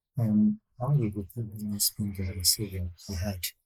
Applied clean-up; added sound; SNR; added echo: neural mask model Resemble Enhance denoiser.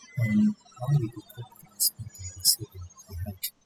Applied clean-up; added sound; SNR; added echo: classical method spectral subtraction.